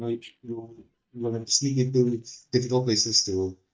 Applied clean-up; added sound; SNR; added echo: neural mask model DeepFilterNet 3.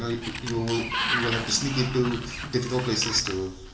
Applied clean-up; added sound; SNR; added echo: none; Sliding door; 5 dB; reverberation time 0.5 s.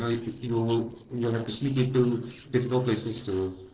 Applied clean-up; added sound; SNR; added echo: neural separator model SepFormer DNS4.